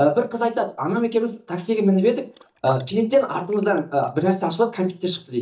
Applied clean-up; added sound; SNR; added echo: neural mask model DeepFilterNet 3.